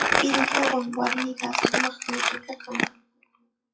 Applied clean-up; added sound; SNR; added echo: classical method WPE with log-MMSE.